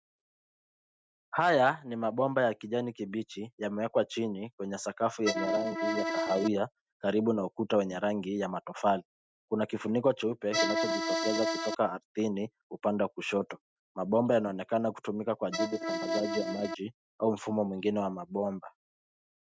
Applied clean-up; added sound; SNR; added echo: neural mask model RNNoise.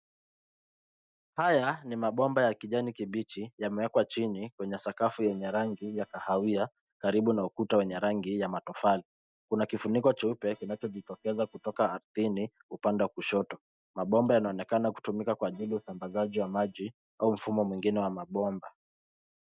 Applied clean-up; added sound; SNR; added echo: neural mask model DeepFilterNet 3.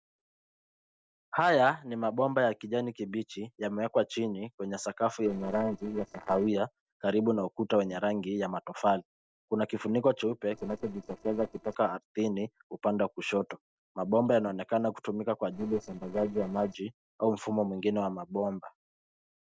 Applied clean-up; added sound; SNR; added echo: neural separator model SepFormer DNS4.